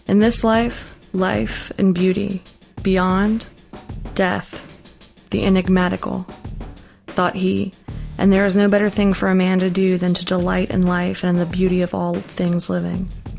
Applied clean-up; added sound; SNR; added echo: none; Drum kit; 15 dB; none.